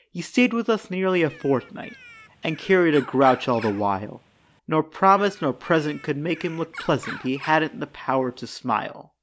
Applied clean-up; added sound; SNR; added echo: none; Bird; 18 dB; none.